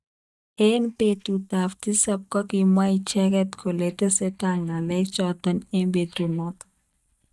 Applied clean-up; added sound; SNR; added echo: neural mask model DeepFilterNet 3.